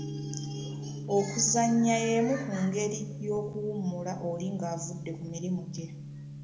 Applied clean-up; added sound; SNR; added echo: none; Gong; 8 dB; reverberation time 0.7 s.